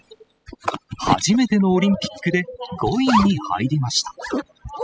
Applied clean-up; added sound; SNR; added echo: classical method spectral subtraction.